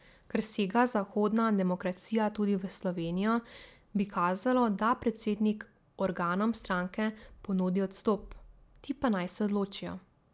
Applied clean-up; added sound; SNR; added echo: none; none; none; none.